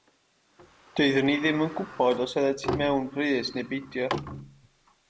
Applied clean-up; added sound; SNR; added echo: none; Sliding door; 11 dB; none.